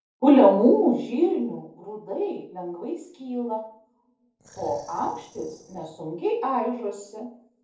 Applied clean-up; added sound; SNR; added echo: neural separator model SepFormer DNS4.